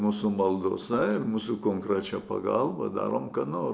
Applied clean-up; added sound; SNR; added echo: none; none; none; none.